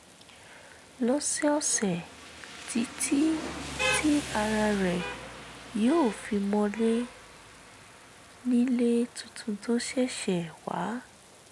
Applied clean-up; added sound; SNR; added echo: none; Rain; 11 dB; none.